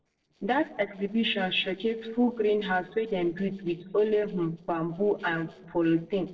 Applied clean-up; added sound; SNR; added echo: neural separator model SepFormer DNS4.